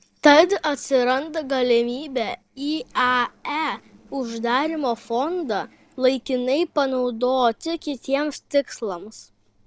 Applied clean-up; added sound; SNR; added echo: neural separator model SepFormer DNS4.